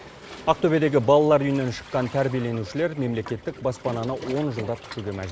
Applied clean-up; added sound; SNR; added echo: none; Waves, surf; 17 dB; none.